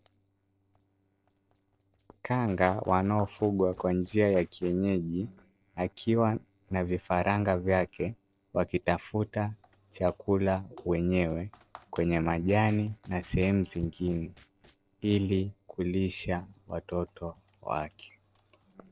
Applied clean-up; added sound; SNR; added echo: neural separator model SepFormer DNS4.